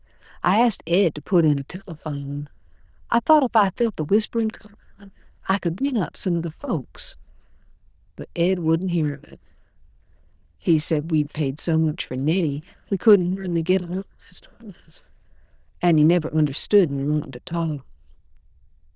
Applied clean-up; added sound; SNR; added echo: neural diffusion model UNIVERSE++.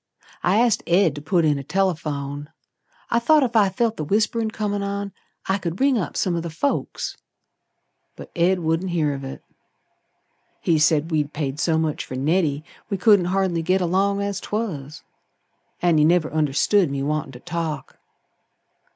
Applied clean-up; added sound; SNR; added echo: none; none; none; none.